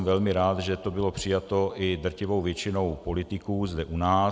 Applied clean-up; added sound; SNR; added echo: none; none; none; none.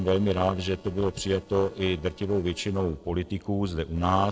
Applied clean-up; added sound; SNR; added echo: neural separator model SepFormer DNS4.